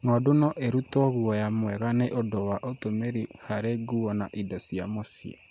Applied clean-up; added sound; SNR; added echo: none; none; none; none.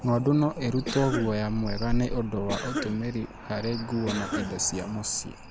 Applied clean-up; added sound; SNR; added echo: none; Cricket / Motor vehicle (road) + Cough; 6 dB; none.